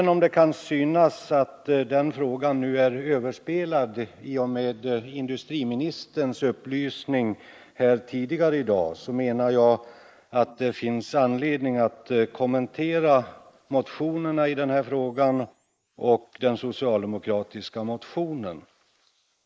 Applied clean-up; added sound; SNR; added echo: neural mask model Resemble Enhance denoiser.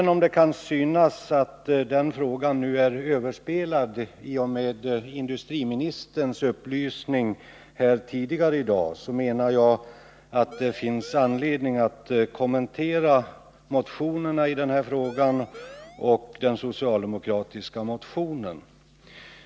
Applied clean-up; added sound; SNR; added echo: none; Siren; 19 dB; none.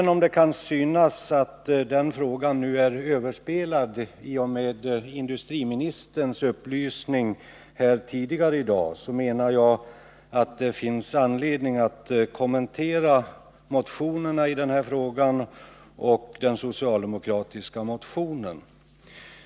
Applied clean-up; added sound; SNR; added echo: none; none; none; none.